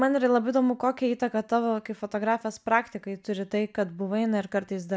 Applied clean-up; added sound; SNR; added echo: none; none; none; none.